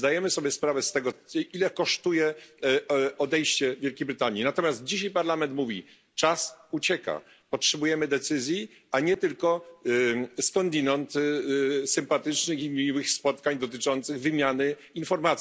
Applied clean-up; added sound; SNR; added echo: none; none; none; none.